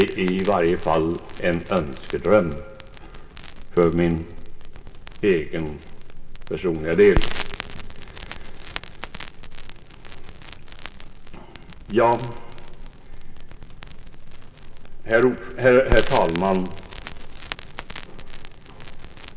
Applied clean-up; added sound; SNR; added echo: none; Crackle; 5 dB; reverberation time 0.2 s.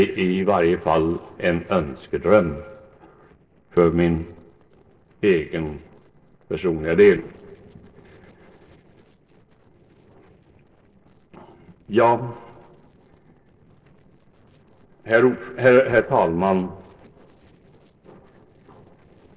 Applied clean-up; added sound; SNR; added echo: neural separator model SepFormer DNS4.